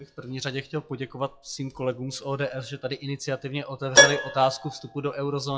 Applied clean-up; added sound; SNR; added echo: classical method WPE with log-MMSE.